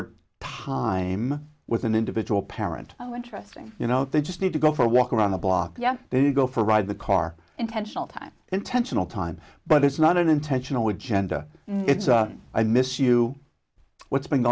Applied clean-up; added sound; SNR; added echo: none; none; none; none.